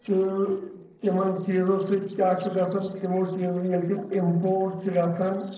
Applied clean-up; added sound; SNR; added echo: neural separator model SepFormer DNS4.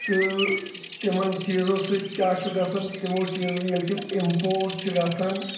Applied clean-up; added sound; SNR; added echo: none; Bird vocalization, bird call, bird song; 9 dB; reverberation time 0.8 s.